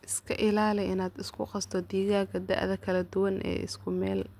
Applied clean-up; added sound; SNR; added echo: none; none; none; none.